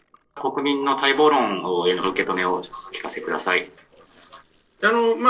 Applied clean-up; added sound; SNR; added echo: neural separator model SepFormer DNS4.